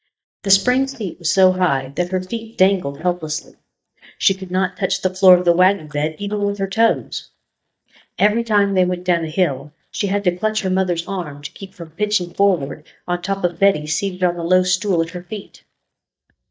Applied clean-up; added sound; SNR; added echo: neural mask model DeepFilterNet 3.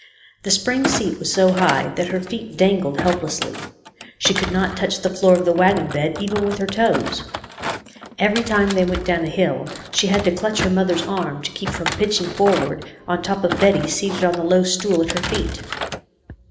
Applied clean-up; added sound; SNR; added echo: none; Thump, thud; 9 dB; reverberation time 0.8 s.